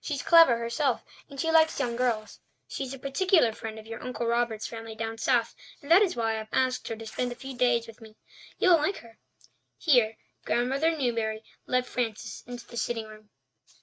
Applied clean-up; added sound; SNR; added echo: neural mask model RNNoise.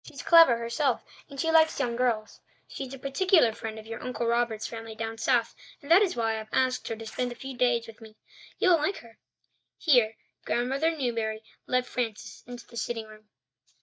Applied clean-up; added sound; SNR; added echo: neural mask model DeepFilterNet 3.